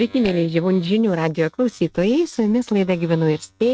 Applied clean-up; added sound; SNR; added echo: neural mask model RNNoise.